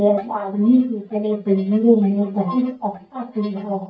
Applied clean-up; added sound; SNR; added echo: neural mask model DeepFilterNet 3.